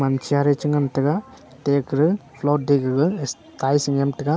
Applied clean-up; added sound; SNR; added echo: none; none; none; none.